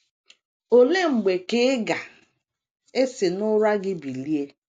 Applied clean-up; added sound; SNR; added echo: none; none; none; none.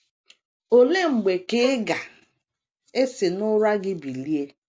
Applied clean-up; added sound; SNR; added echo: none; Gasp; 18 dB; none.